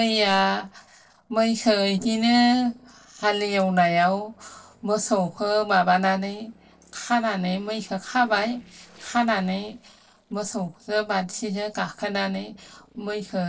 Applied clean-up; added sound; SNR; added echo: neural separator model SepFormer DNS4.